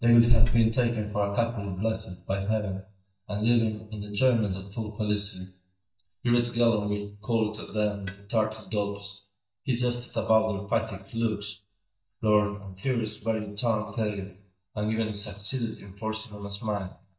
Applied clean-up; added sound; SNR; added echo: neural mask model DeepFilterNet 3.